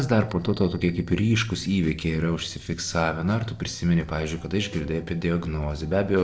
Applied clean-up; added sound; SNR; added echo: neural separator model SepFormer DNS4.